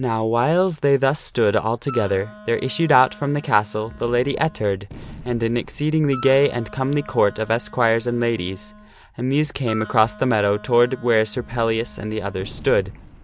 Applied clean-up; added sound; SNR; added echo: none; Gunshot, gunfire + Wind instrument, woodwind instrument; 19 dB; none.